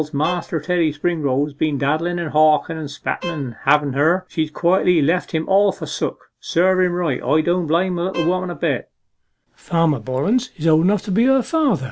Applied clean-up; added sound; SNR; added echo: none; Bowed string instrument; 16 dB; none.